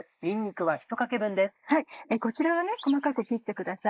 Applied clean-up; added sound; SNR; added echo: neural mask model Resemble Enhance denoiser.